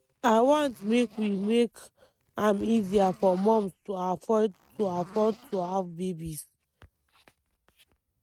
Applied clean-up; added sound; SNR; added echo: neural mask model RNNoise.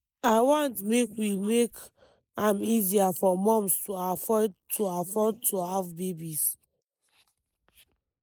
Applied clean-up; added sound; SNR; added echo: neural mask model Resemble Enhance denoiser.